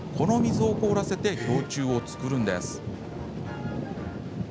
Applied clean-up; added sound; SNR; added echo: none; Thunder / Rain; 4 dB; none.